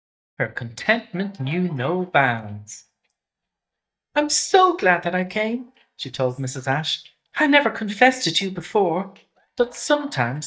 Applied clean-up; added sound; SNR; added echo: neural mask model DeepFilterNet 3.